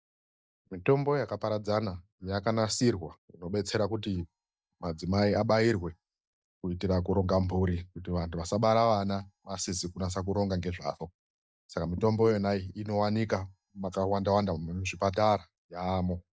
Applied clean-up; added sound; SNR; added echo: neural mask model DeepFilterNet 3.